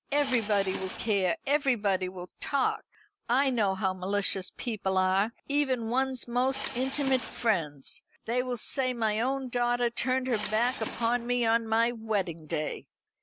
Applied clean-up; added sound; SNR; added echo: none; Subway, metro, underground / Engine; 9 dB; none.